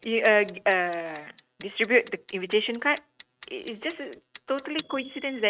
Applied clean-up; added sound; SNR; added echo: neural mask model RNNoise.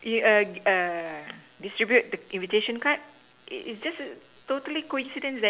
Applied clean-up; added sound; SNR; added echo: none; none; none; none.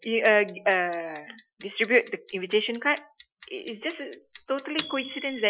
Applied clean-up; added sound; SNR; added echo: classical method Wiener filter.